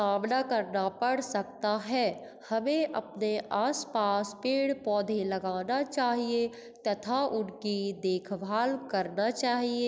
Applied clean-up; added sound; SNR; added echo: none; none; none; none.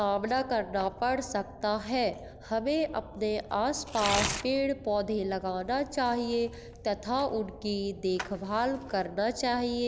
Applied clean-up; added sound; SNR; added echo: none; Tearing; 12 dB; none.